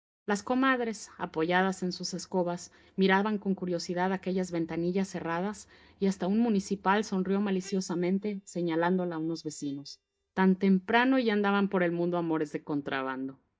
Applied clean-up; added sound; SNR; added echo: neural mask model DeepFilterNet 3.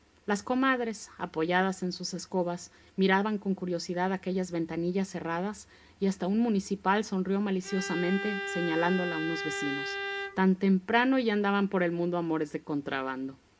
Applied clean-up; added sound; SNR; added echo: none; Bowed string instrument; 6 dB; reverberation time 0.3 s.